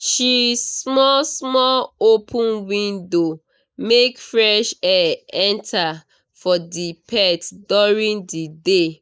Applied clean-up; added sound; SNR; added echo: neural mask model Resemble Enhance denoiser.